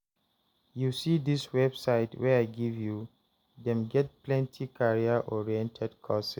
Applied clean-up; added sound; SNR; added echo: none; none; none; none.